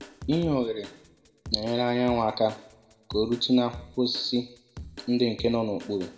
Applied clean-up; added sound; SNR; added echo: none; Drum kit; 17 dB; reverberation time 0.7 s.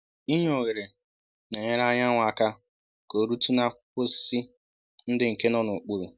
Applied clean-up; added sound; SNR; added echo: none; none; none; none.